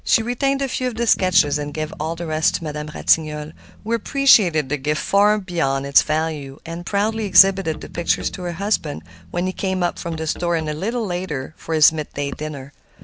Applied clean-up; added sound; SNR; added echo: none; Bass guitar + Musical instrument; 18 dB; none.